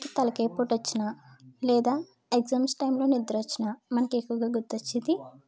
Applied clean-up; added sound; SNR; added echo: none; none; none; none.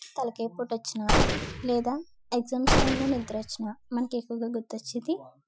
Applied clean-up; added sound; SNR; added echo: classical method Wiener filter.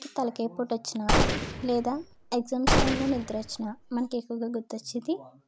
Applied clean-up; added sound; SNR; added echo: none; Gunshot, gunfire; -3 dB; none.